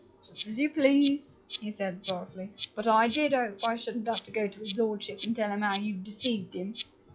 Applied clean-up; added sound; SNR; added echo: classical method log-MMSE.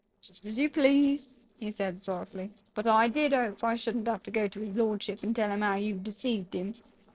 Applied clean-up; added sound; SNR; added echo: neural separator model SepFormer DNS4.